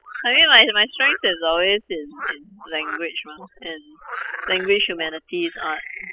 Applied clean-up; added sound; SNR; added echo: classical method spectral subtraction.